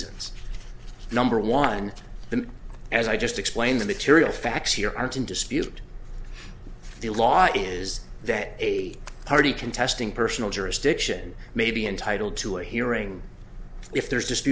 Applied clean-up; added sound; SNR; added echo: none; none; none; none.